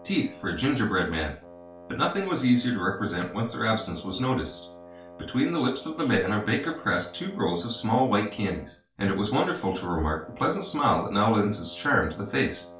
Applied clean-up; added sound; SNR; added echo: none; Wind instrument, woodwind instrument; 19 dB; reverberation time 0.3 s.